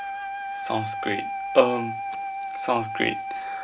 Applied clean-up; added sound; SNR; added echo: none; Wind instrument, woodwind instrument; 4 dB; none.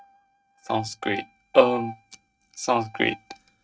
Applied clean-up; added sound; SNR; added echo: neural mask model RNNoise.